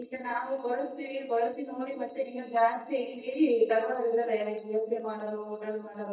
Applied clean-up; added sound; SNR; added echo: neural mask model DeepFilterNet 3.